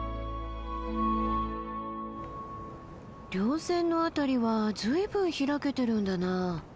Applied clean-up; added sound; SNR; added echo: none; none; none; none.